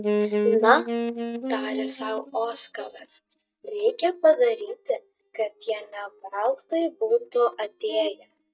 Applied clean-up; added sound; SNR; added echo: neural mask model DeepFilterNet 3.